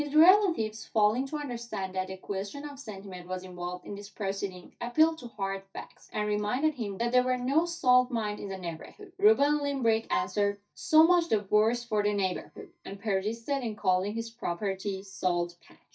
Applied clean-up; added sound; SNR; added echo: neural mask model DeepFilterNet 3.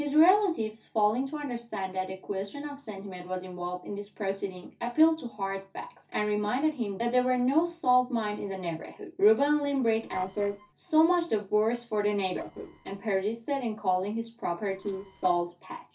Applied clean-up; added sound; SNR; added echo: neural separator model SepFormer DNS4.